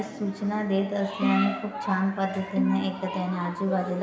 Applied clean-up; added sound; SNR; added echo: none; Bowed string instrument; 6 dB; reverberation time 0.8 s.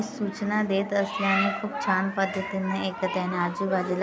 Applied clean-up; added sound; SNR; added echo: none; none; none; none.